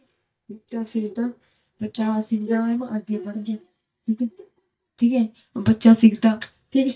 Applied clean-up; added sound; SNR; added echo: neural mask model DeepFilterNet 3.